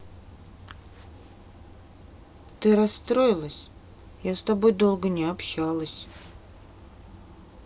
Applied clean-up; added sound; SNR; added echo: none; none; none; none.